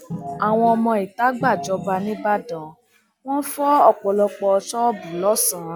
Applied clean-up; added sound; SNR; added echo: none; Organ; 10 dB; none.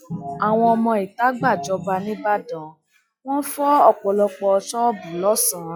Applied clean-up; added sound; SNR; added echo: classical method log-MMSE.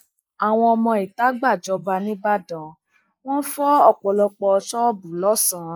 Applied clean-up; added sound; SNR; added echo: neural mask model Resemble Enhance denoiser.